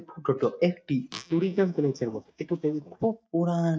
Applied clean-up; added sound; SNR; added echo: neural mask model DeepFilterNet 3.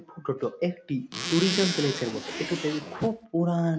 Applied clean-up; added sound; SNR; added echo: none; Zipper (clothing); 5 dB; none.